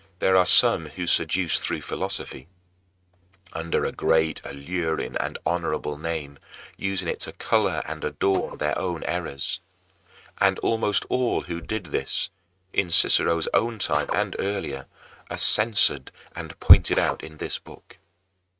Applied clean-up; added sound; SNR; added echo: neural mask model RNNoise.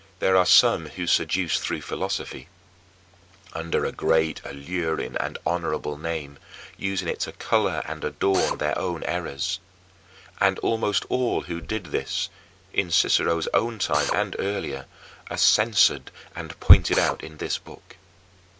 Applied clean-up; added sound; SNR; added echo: none; Drill; 8 dB; none.